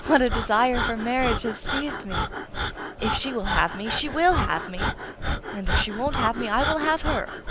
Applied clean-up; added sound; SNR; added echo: none; Breathing; 2 dB; none.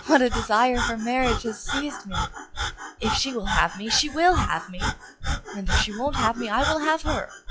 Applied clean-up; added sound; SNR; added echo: classical method log-MMSE.